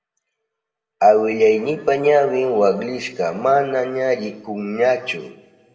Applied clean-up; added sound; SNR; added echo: none; none; none; reverberation time 1.6 s.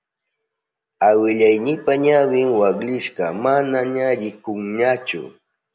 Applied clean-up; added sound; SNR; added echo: none; none; none; none.